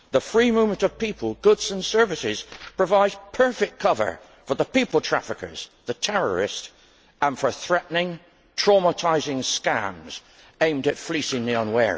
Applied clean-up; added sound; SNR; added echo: none; none; none; none.